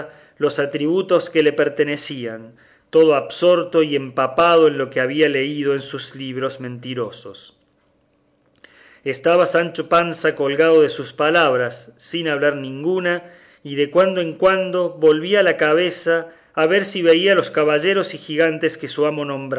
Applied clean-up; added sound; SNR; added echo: none; none; none; none.